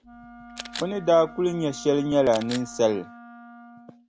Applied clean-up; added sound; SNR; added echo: none; Camera + Wind instrument, woodwind instrument; 16 dB; none.